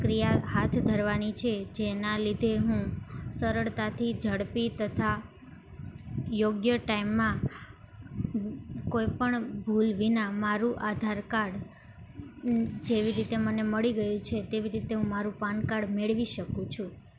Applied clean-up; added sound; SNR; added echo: none; Camera; 19 dB; none.